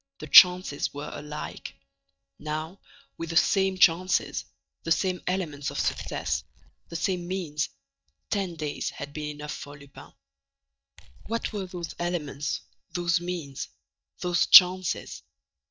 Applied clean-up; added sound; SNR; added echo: neural mask model DeepFilterNet 3.